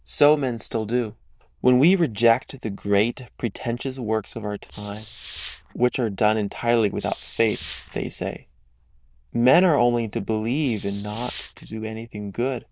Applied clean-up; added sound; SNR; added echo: neural diffusion model UNIVERSE++.